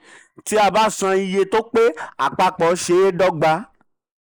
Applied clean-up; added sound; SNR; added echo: neural mask model Resemble Enhance denoiser.